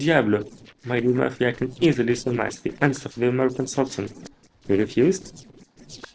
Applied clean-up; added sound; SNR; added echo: neural separator model SepFormer DNS4.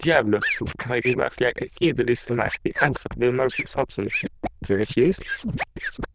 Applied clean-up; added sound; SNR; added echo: neural diffusion model UNIVERSE++.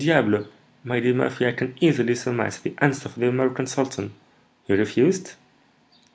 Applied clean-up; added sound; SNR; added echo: none; none; none; none.